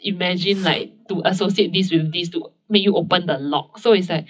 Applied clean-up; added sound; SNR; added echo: classical method WPE with log-MMSE.